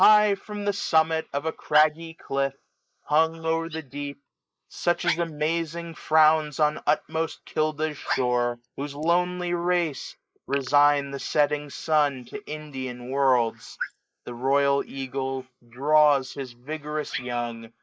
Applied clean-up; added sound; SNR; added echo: neural mask model Resemble Enhance denoiser.